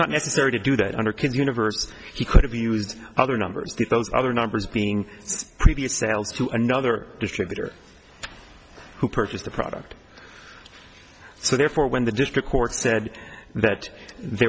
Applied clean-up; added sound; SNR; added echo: none; none; none; none.